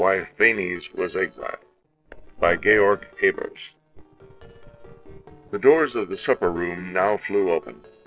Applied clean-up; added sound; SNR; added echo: neural separator model SepFormer DNS4.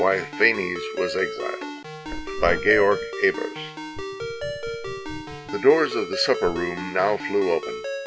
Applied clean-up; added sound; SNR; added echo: none; Ringtone; 8 dB; none.